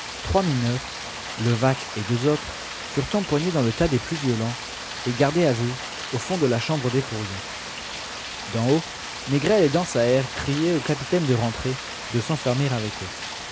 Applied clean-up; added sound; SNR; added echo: none; Rain; 9 dB; none.